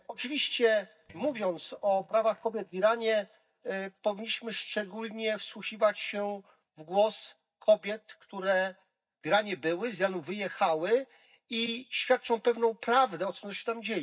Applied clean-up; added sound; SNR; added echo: neural mask model DeepFilterNet 3.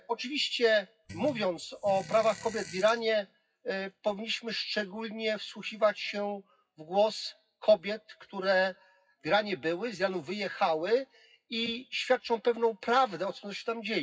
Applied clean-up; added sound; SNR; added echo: classical method WPE with log-MMSE.